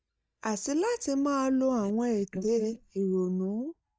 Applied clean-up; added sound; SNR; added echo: neural mask model DeepFilterNet 3.